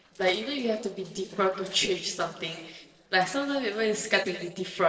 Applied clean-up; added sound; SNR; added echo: neural separator model SepFormer DNS4.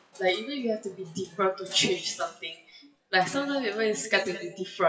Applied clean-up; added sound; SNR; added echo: classical method WPE with log-MMSE.